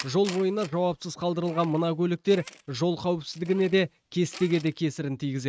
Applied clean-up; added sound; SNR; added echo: neural mask model RNNoise.